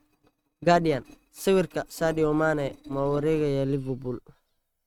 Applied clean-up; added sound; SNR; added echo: neural mask model RNNoise.